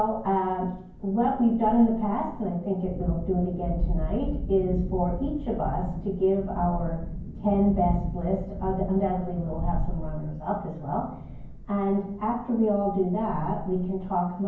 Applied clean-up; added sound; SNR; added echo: none; Thunderstorm; 6 dB; reverberation time 0.9 s.